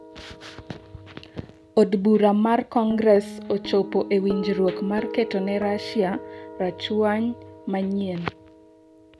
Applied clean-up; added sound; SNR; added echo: none; Guitar; 13 dB; none.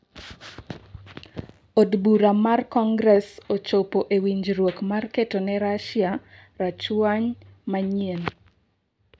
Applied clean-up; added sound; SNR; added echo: none; none; none; none.